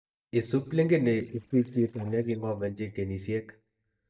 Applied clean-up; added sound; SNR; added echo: neural mask model DeepFilterNet 3.